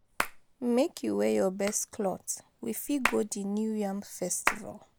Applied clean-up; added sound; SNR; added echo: none; Hands; 7 dB; none.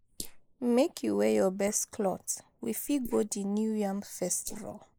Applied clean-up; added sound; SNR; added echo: neural mask model Resemble Enhance denoiser.